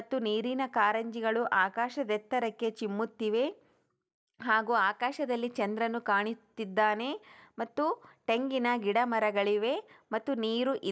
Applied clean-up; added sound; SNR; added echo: none; none; none; none.